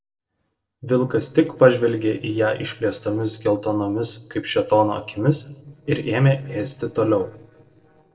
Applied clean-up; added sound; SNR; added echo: neural separator model SepFormer DNS4.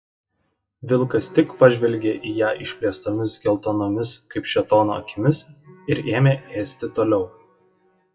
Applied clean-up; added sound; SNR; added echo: classical method WPE with log-MMSE.